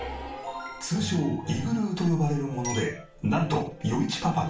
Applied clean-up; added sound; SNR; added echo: none; none; none; reverberation time 0.4 s.